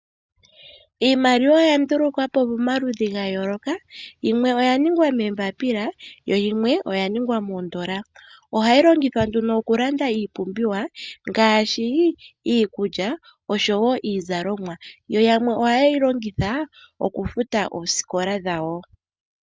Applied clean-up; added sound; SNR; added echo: none; none; none; none.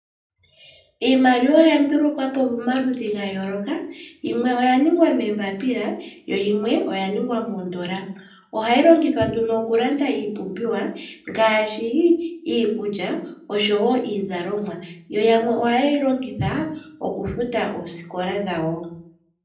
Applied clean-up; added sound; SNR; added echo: none; none; none; reverberation time 0.6 s.